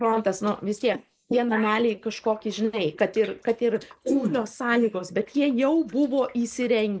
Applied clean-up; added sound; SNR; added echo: neural mask model Resemble Enhance denoiser.